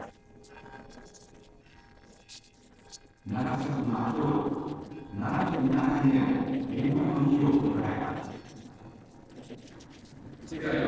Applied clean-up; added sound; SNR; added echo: neural separator model SepFormer DNS4.